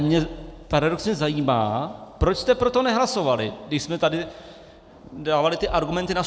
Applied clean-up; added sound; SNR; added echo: none; none; none; none.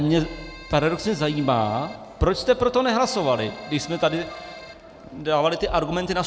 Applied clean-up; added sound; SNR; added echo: none; Keyboard (musical) + Crowd; 19 dB; none.